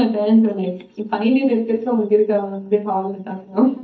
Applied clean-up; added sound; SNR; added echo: neural mask model DeepFilterNet 3.